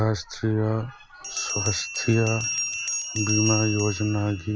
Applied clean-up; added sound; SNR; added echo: none; Bell; 6 dB; none.